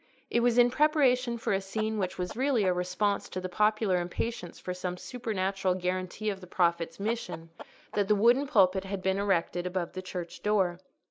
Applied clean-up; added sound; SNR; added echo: neural mask model Resemble Enhance denoiser.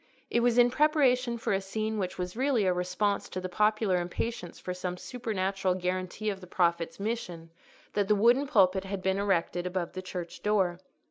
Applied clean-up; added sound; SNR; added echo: none; none; none; none.